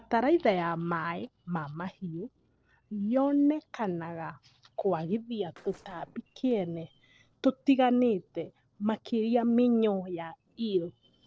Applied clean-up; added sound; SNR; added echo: neural separator model SepFormer DNS4.